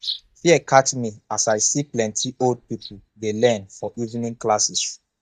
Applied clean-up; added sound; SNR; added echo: neural mask model DeepFilterNet 3.